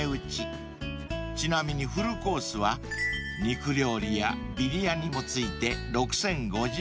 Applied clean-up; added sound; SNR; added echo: none; none; none; none.